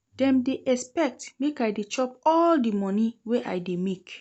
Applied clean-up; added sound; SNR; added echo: none; none; none; none.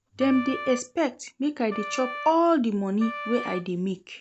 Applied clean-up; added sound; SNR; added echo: none; Wind instrument, woodwind instrument; 12 dB; none.